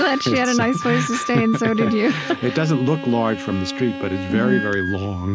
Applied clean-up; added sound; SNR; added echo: none; Wind instrument, woodwind instrument + Bowed string instrument; 10 dB; none.